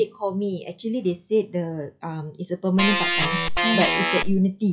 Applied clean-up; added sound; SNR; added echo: classical method log-MMSE.